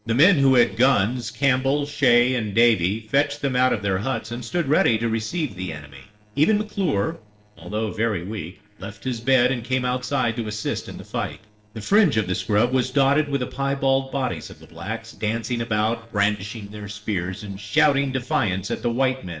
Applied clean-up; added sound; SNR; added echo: neural separator model SepFormer DNS4.